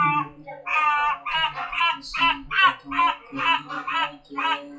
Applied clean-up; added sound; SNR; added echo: classical method WPE with log-MMSE.